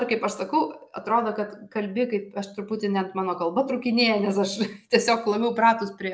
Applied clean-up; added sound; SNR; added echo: none; none; none; none.